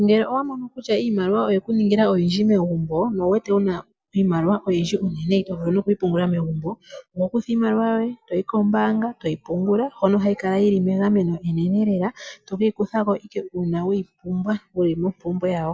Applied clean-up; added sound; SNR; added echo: none; none; none; none.